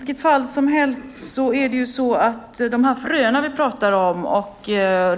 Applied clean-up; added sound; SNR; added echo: none; none; none; none.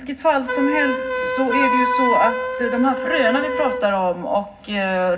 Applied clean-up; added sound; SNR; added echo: none; Wind instrument, woodwind instrument; 3 dB; reverberation time 0.4 s.